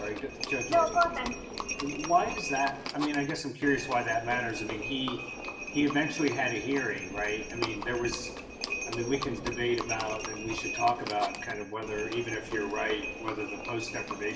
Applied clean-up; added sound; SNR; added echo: none; Livestock, farm animals, working animals; 6 dB; reverberation time 0.8 s.